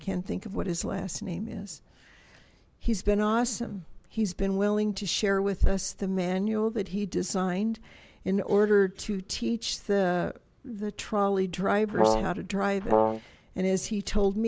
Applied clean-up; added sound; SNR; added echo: none; Brass instrument; -2 dB; none.